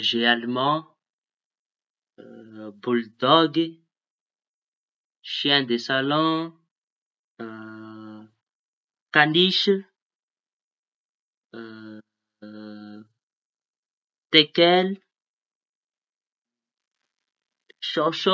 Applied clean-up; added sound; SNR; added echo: none; none; none; none.